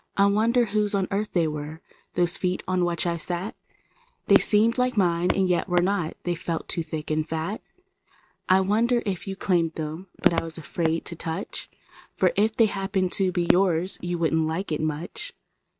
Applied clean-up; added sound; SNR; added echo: neural mask model RNNoise.